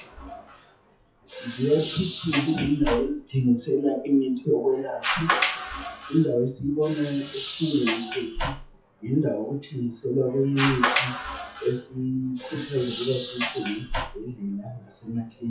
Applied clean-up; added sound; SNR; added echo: classical method WPE with log-MMSE.